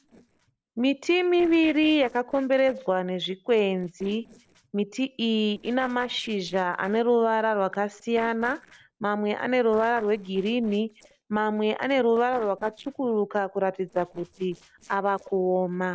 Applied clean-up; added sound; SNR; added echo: neural separator model SepFormer DNS4.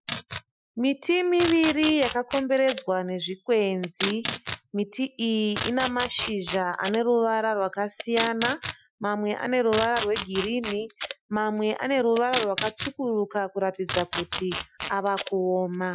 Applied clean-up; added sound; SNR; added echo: classical method Wiener filter.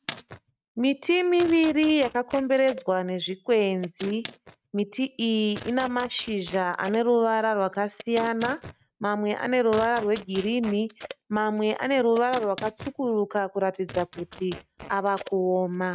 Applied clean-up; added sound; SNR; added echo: neural mask model RNNoise.